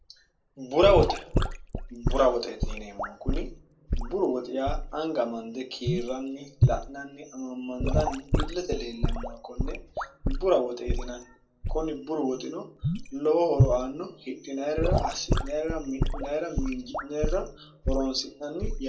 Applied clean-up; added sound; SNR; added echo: none; Sink (filling or washing) / Gurgling / Liquid; 0 dB; reverberation time 0.2 s.